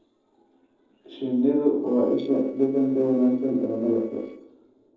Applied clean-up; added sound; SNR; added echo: neural separator model SepFormer DNS4.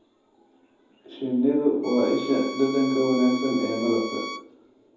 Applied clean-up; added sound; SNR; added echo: none; Bowed string instrument; 12 dB; reverberation time 0.9 s.